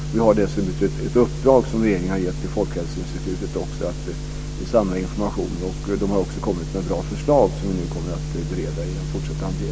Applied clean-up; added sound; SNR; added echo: none; none; none; none.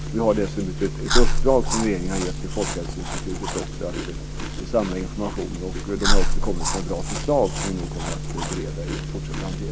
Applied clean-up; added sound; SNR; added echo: none; Chewing, mastication; -2 dB; none.